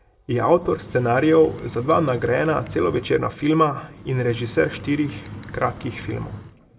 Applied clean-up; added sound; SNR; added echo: none; Bird; 16 dB; reverberation time 0.8 s.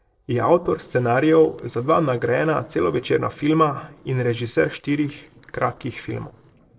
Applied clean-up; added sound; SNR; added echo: neural separator model SepFormer DNS4.